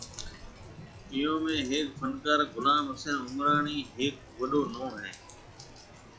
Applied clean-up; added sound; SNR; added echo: classical method log-MMSE.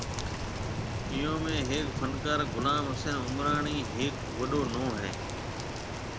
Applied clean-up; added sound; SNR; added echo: none; Rain; 2 dB; none.